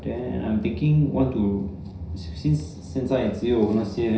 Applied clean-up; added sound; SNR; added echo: none; none; none; reverberation time 0.5 s.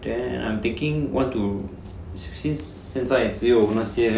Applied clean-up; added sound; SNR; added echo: none; none; none; none.